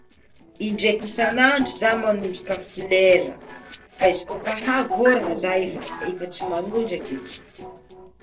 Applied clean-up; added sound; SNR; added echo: neural separator model SepFormer DNS4.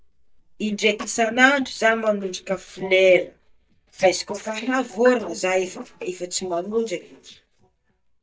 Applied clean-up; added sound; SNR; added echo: neural mask model DeepFilterNet 3.